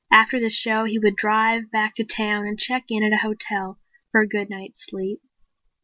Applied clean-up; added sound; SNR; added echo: none; none; none; none.